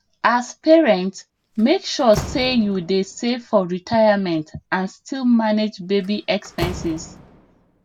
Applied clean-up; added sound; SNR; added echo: none; Slam; 17 dB; none.